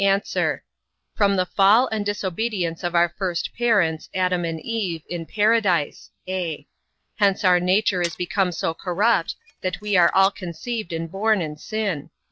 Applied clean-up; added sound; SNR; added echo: none; Glass; 20 dB; none.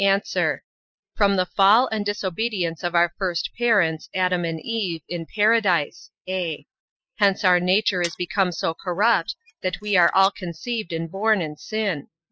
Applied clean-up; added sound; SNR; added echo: classical method spectral subtraction.